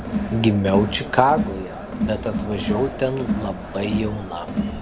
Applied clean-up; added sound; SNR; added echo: none; Crowd; 3 dB; none.